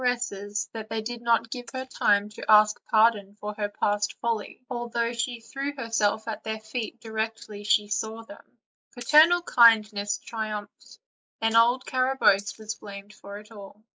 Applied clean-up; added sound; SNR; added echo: neural mask model Resemble Enhance denoiser.